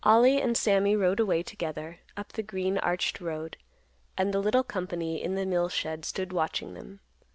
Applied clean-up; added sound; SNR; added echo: none; none; none; none.